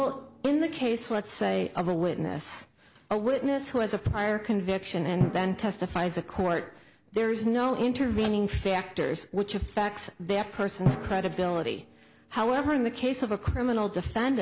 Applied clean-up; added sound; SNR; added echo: none; Microwave oven + Drum; 12 dB; none.